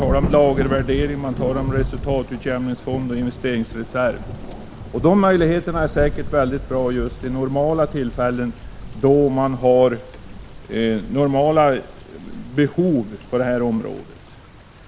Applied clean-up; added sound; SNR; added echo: none; Thunder / Rain; 9 dB; none.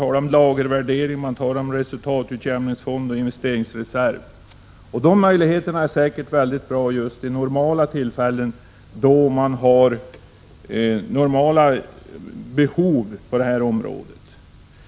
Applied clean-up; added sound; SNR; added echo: none; none; none; none.